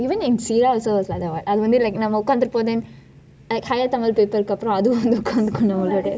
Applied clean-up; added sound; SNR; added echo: none; none; none; none.